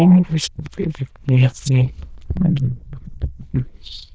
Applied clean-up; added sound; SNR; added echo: neural diffusion model UNIVERSE++.